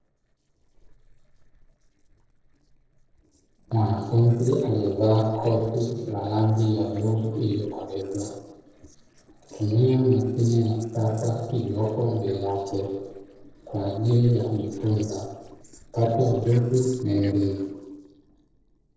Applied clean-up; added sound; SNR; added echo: neural separator model SepFormer DNS4.